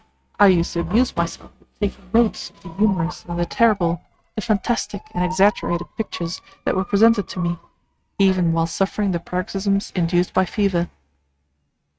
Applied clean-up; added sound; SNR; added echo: neural mask model RNNoise.